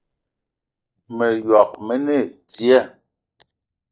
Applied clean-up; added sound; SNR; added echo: neural mask model DeepFilterNet 3.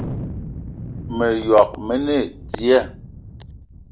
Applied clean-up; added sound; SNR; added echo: none; Thunder; 11 dB; none.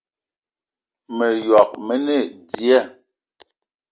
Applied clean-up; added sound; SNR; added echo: none; none; none; none.